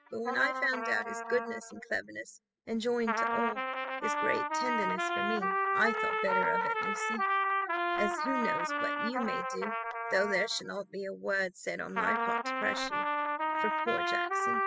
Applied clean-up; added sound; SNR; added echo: classical method spectral subtraction.